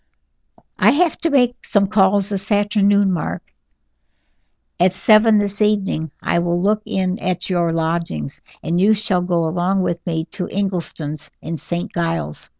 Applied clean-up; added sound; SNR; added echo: none; none; none; none.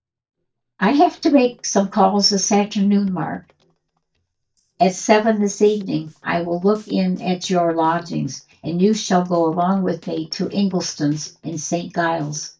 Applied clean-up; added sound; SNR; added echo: neural mask model DeepFilterNet 3.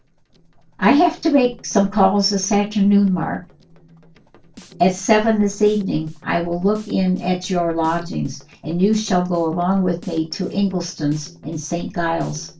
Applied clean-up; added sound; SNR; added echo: neural separator model SepFormer DNS4.